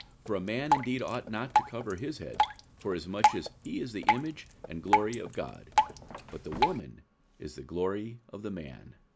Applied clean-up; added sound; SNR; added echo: none; Drip; -3 dB; none.